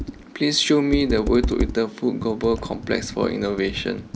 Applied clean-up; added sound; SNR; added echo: none; Computer keyboard; 8 dB; none.